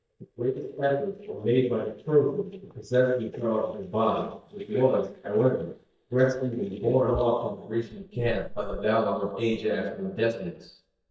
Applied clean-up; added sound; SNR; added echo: neural mask model DeepFilterNet 3.